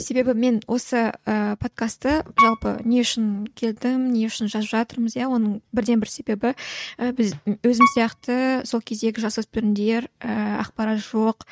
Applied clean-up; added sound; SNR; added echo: neural mask model RNNoise.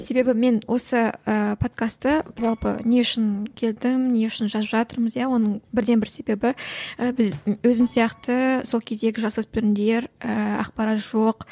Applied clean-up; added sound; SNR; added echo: neural separator model SepFormer DNS4.